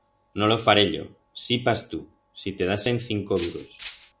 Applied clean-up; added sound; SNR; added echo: none; Rattle (instrument); 16 dB; none.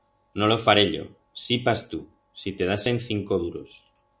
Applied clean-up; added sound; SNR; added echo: none; none; none; none.